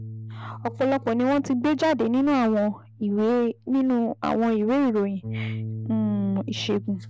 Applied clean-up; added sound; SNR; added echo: none; Bass guitar; 13 dB; none.